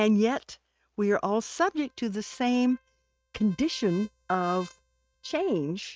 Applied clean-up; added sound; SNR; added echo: neural mask model RNNoise.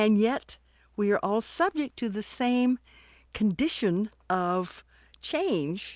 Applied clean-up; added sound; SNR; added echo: none; none; none; none.